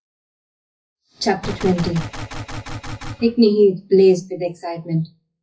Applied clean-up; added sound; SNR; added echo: classical method WPE with log-MMSE.